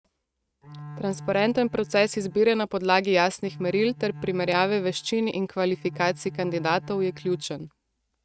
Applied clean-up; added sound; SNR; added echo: neural mask model RNNoise.